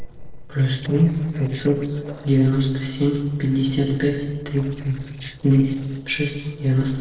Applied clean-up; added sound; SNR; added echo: neural separator model SepFormer DNS4.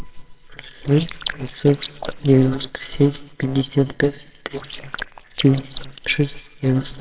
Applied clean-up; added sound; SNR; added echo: neural separator model SepFormer WHAMR!.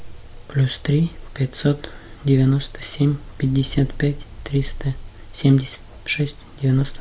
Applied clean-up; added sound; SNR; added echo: none; none; none; none.